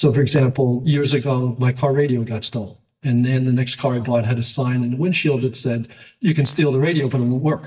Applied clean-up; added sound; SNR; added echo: neural mask model DeepFilterNet 3.